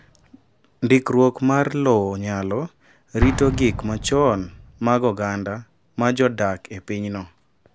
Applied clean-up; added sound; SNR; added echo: none; Explosion; 11 dB; none.